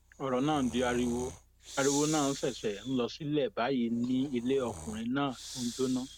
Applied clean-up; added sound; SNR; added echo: none; Breathing; 13 dB; none.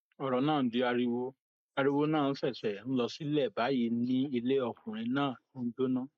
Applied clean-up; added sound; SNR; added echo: neural mask model Resemble Enhance denoiser.